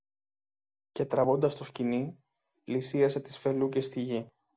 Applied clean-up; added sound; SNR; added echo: none; none; none; none.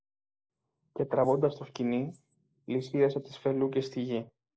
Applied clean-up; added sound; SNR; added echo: neural mask model Resemble Enhance denoiser.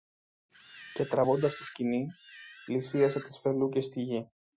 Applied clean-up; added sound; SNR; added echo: classical method Wiener filter.